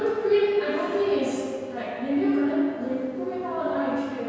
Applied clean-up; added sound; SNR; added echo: none; none; none; reverberation time 1.9 s.